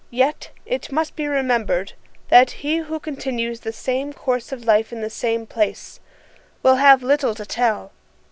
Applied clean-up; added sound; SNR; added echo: none; none; none; none.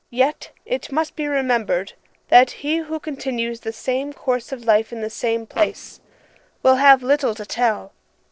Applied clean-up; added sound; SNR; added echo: neural separator model SepFormer DNS4.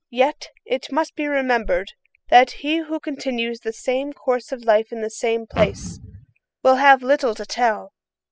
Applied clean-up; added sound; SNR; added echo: classical method spectral subtraction.